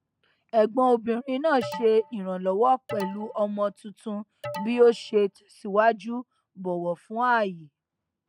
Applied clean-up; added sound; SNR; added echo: none; Alarm; 14 dB; none.